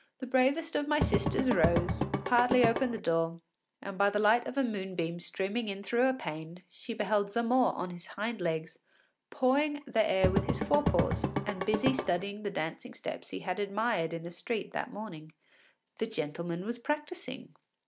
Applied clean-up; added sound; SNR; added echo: none; Drum / Drum kit; 0 dB; none.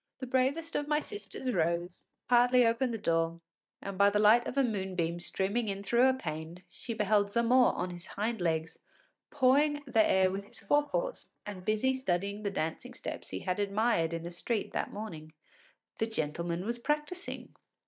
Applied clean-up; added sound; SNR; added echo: neural mask model DeepFilterNet 3.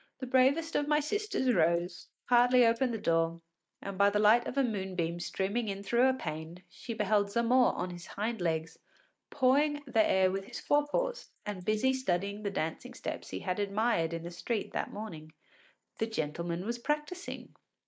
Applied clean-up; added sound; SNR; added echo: neural mask model Resemble Enhance denoiser.